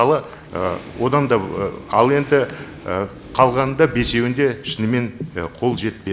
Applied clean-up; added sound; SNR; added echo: none; none; none; none.